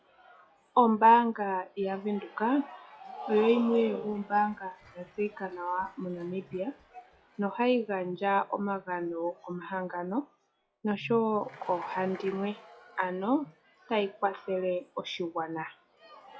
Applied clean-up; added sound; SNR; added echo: classical method log-MMSE.